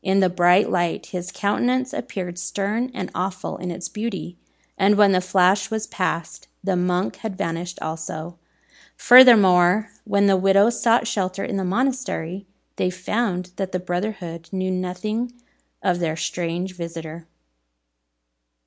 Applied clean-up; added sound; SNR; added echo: none; none; none; none.